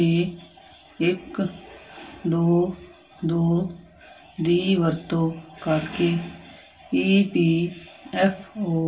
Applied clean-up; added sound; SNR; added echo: none; none; none; reverberation time 0.2 s.